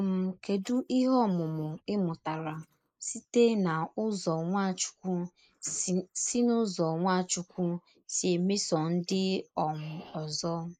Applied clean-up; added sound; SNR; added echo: neural mask model Resemble Enhance denoiser.